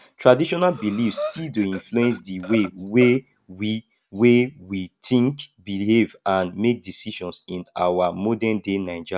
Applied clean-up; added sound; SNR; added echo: none; Breathing; 14 dB; none.